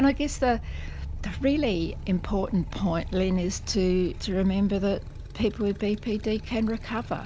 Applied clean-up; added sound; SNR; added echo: none; Motorcycle; 9 dB; none.